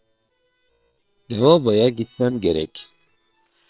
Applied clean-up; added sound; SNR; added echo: neural separator model SepFormer WHAM!.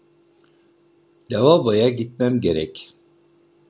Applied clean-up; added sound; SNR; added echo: none; none; none; none.